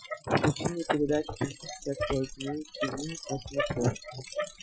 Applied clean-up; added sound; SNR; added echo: classical method Wiener filter.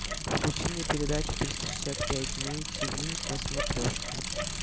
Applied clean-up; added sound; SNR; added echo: none; Bicycle; 0 dB; none.